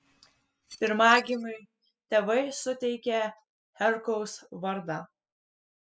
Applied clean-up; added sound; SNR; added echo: classical method spectral subtraction.